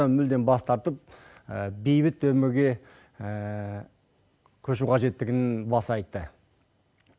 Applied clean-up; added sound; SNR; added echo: none; none; none; none.